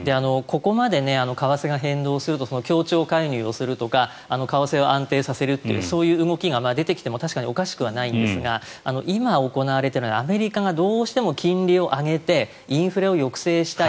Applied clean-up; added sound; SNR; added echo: none; none; none; none.